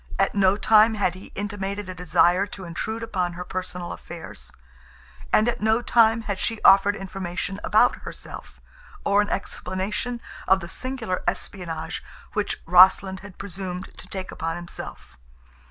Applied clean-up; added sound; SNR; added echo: none; none; none; none.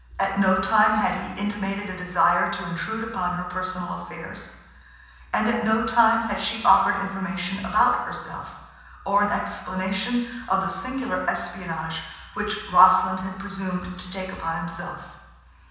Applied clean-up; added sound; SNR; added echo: none; none; none; reverberation time 1.1 s.